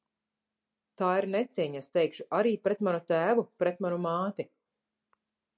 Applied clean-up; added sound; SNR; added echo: none; none; none; none.